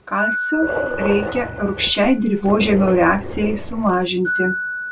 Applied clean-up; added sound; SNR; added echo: none; Glockenspiel + Dog; 6 dB; none.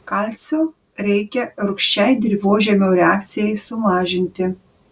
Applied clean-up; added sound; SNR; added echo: none; none; none; none.